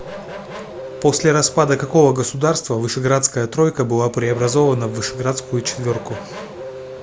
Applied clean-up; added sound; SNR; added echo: none; Race car, auto racing / Accelerating, revving, vroom; 15 dB; none.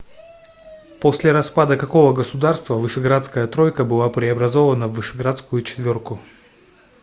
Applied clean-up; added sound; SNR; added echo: none; none; none; none.